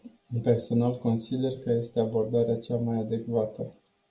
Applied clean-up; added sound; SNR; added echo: none; none; none; none.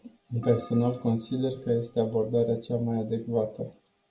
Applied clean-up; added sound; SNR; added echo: none; Keyboard (musical); 20 dB; none.